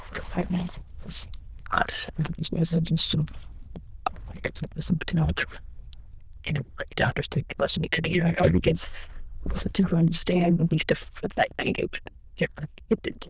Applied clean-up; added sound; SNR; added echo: neural diffusion model UNIVERSE++.